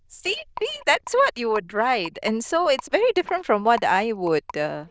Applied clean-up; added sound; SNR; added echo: neural diffusion model UNIVERSE++.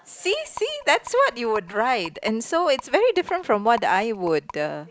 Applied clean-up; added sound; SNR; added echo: none; Rattle; 20 dB; none.